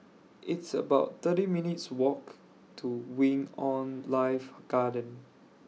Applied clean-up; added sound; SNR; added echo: none; none; none; none.